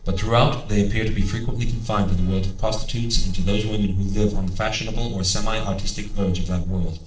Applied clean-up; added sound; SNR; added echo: neural separator model SepFormer DNS4.